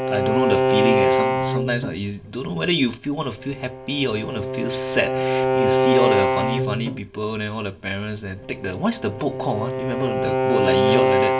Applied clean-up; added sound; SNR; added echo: none; Bowed string instrument; -3 dB; reverberation time 0.1 s.